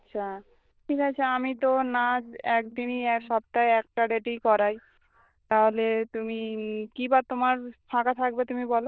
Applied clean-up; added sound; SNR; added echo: neural diffusion model UNIVERSE++.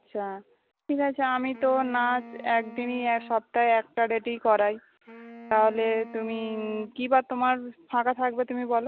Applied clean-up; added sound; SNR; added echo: none; Wind instrument, woodwind instrument; 19 dB; none.